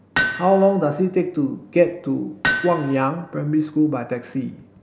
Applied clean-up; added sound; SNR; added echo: none; Hammer; 7 dB; none.